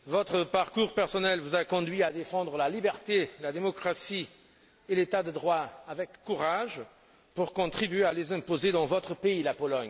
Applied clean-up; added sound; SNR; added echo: none; none; none; none.